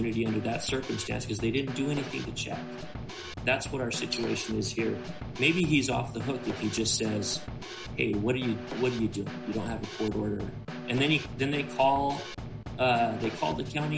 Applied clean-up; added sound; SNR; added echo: none; Snare drum / Drum kit; 8 dB; none.